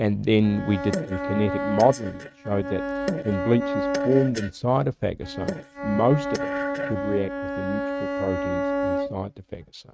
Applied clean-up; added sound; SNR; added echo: neural mask model RNNoise.